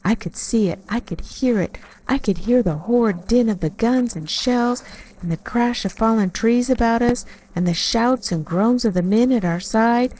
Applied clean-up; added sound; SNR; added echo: neural separator model SepFormer DNS4.